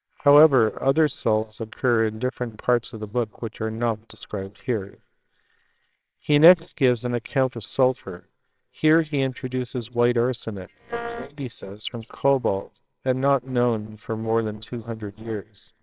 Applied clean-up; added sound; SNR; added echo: neural separator model SepFormer WHAMR!.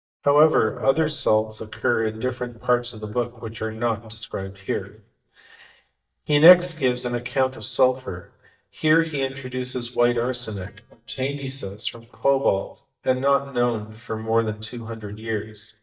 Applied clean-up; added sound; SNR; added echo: neural mask model DeepFilterNet 3.